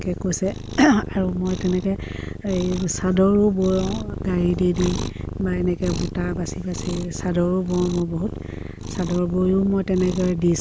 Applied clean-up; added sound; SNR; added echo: none; Cat; 8 dB; none.